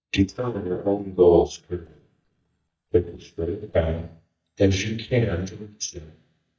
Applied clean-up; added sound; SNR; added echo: neural mask model DeepFilterNet 3.